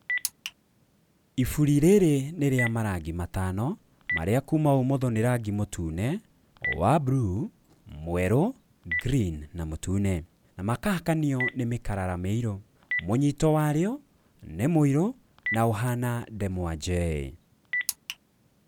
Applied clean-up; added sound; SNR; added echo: none; Telephone; 13 dB; none.